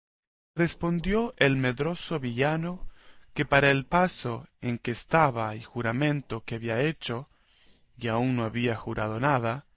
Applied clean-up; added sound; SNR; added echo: neural mask model DeepFilterNet 3.